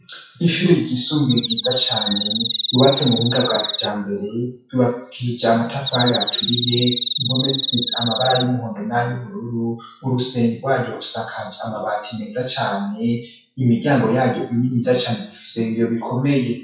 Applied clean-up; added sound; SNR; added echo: classical method WPE with log-MMSE.